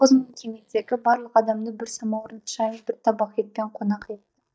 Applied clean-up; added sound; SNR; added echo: neural mask model DeepFilterNet 3.